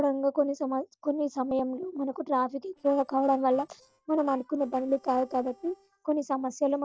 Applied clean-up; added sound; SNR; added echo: neural separator model SepFormer DNS4.